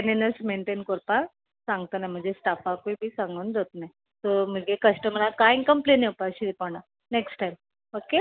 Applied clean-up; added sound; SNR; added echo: none; none; none; none.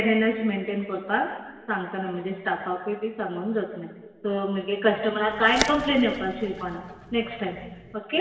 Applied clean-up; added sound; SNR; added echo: none; Bird; 10 dB; reverberation time 1.4 s.